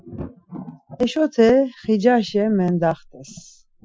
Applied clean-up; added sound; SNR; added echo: classical method Wiener filter.